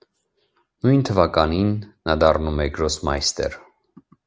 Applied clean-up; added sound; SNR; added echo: none; none; none; none.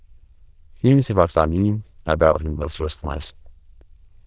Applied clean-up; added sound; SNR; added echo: neural diffusion model UNIVERSE++.